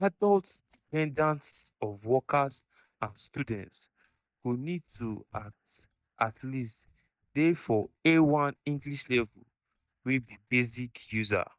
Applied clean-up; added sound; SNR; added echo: neural mask model DeepFilterNet 3.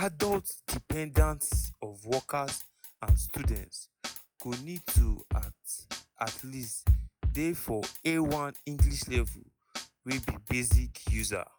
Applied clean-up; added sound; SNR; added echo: classical method log-MMSE.